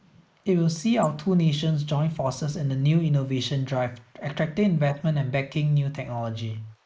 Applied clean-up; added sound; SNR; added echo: neural mask model Resemble Enhance denoiser.